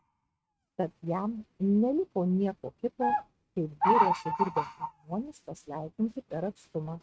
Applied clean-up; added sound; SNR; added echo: neural mask model RNNoise.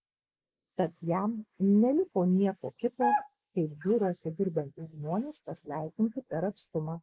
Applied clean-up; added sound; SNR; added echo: neural mask model Resemble Enhance denoiser.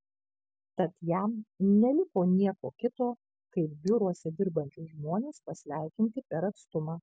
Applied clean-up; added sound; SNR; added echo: none; none; none; none.